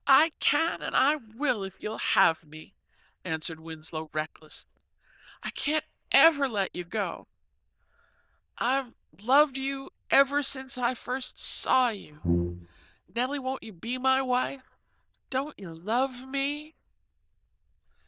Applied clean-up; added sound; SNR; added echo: neural diffusion model UNIVERSE++.